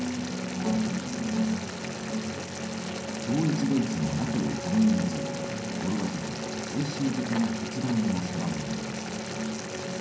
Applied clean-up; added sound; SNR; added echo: none; Boiling; 8 dB; reverberation time 0.6 s.